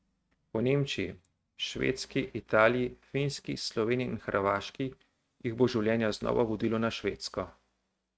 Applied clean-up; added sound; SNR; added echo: neural mask model RNNoise.